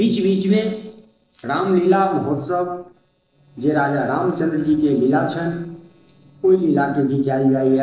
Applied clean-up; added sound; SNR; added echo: neural separator model SepFormer DNS4.